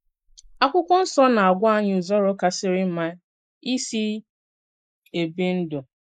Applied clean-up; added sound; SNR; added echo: neural mask model Resemble Enhance denoiser.